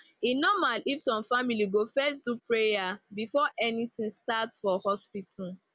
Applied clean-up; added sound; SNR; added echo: none; none; none; none.